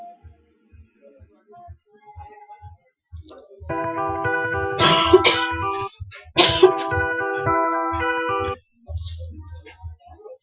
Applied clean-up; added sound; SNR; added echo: classical method Wiener filter.